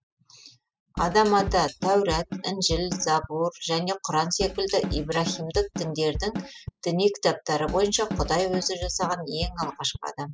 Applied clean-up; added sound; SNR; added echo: classical method spectral subtraction.